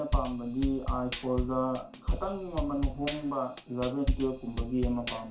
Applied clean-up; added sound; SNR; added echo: none; Drum / Drum kit; 2 dB; reverberation time 0.3 s.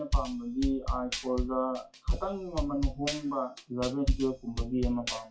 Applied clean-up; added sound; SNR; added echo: classical method WPE with log-MMSE.